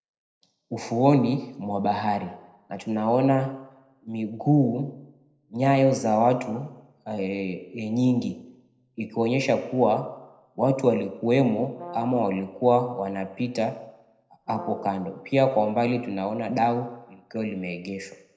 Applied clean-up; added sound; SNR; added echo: neural separator model SepFormer DNS4.